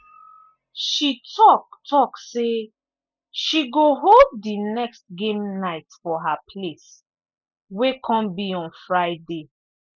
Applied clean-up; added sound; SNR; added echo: classical method Wiener filter.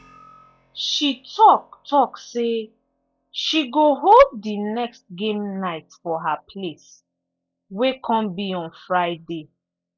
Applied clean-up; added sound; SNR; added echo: classical method log-MMSE.